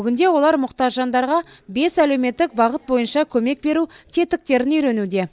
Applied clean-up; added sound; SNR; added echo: none; none; none; none.